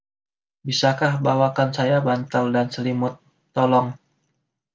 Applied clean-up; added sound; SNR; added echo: none; none; none; none.